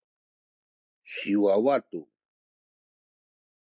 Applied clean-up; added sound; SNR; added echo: neural mask model Resemble Enhance denoiser.